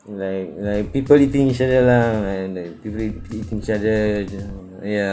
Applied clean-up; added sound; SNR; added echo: none; Drum kit; 13 dB; none.